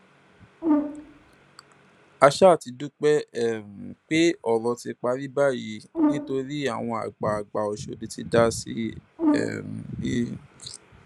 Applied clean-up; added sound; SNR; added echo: none; Brass instrument; 1 dB; none.